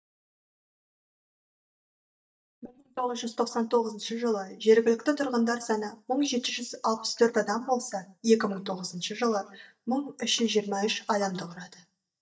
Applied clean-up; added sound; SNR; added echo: neural mask model DeepFilterNet 3.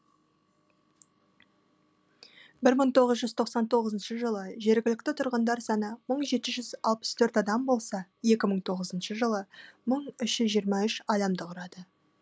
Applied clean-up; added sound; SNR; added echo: none; none; none; none.